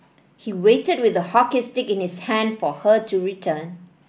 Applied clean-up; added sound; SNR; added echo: none; none; none; none.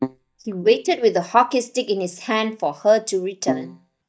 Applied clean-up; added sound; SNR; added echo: neural mask model DeepFilterNet 3.